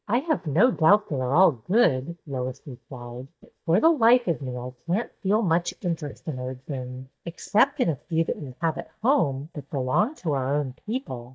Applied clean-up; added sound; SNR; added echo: neural mask model DeepFilterNet 3.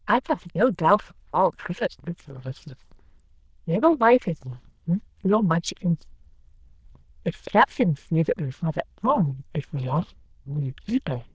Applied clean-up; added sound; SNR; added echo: neural diffusion model UNIVERSE++.